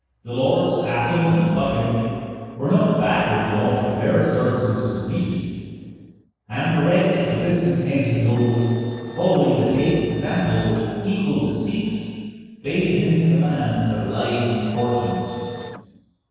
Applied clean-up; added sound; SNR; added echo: neural separator model SepFormer DNS4.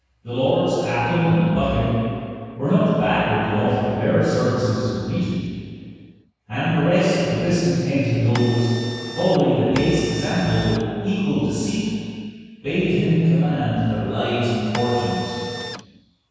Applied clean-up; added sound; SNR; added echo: none; Printer; 12 dB; reverberation time 2.2 s.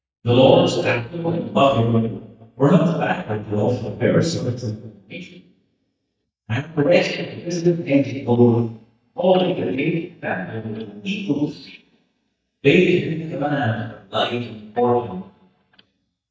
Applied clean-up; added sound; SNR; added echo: neural mask model DeepFilterNet 3.